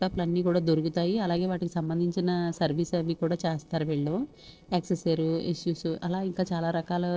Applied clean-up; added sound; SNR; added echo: neural separator model SepFormer DNS4.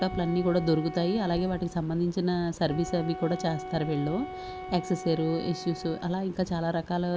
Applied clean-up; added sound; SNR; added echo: none; Wind instrument, woodwind instrument; 13 dB; none.